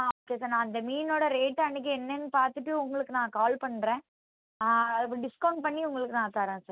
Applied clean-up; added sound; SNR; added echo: none; none; none; none.